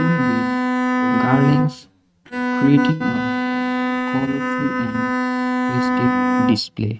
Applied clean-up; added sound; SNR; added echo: neural mask model RNNoise.